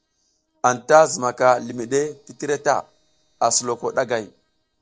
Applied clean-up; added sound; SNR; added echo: neural separator model SepFormer DNS4.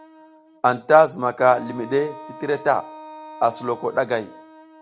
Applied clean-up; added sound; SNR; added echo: none; Wind instrument, woodwind instrument; 19 dB; none.